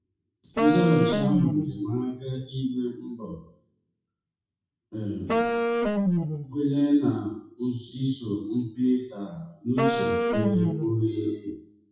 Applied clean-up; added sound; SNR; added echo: classical method WPE with log-MMSE.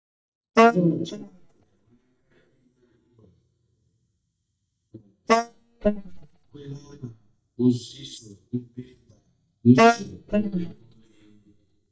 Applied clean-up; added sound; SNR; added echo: neural mask model DeepFilterNet 3.